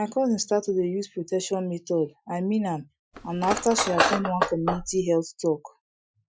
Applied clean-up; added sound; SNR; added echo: classical method Wiener filter.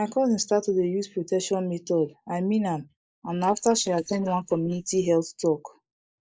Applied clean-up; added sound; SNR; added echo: neural mask model Resemble Enhance denoiser.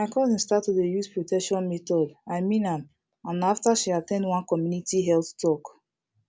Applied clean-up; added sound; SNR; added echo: none; none; none; none.